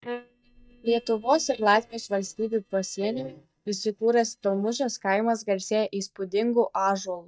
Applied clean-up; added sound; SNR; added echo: neural mask model DeepFilterNet 3.